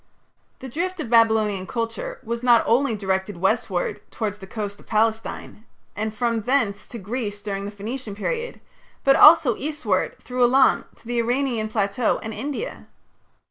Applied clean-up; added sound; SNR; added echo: none; none; none; none.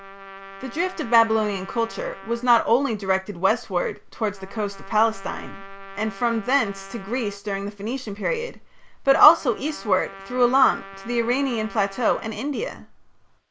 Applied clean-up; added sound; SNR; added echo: none; Trumpet; 18 dB; none.